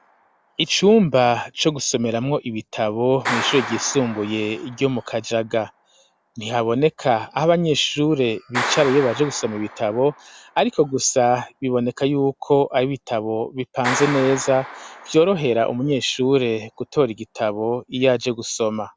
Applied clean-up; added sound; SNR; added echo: none; Clapping; 13 dB; none.